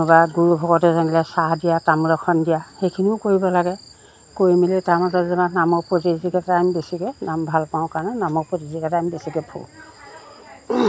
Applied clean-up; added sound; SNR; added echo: none; none; none; none.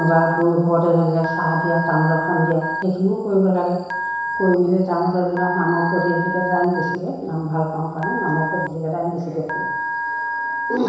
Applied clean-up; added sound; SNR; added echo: none; Telephone; 7 dB; reverberation time 1.0 s.